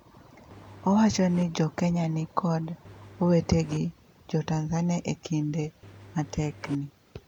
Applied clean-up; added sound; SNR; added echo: none; Engine; 18 dB; none.